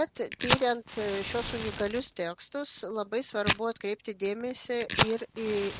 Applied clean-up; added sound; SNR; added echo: none; Fire; 0 dB; none.